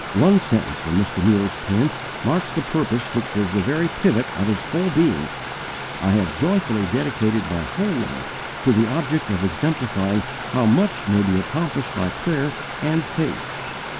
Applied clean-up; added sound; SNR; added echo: none; Stream; 8 dB; none.